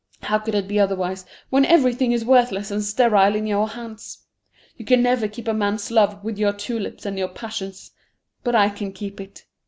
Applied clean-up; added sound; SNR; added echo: none; none; none; none.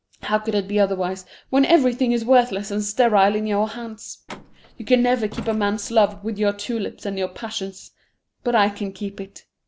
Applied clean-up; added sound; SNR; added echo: none; Truck; 18 dB; none.